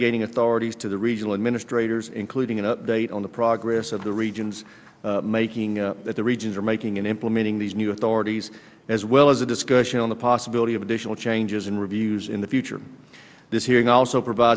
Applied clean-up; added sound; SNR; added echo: none; none; none; none.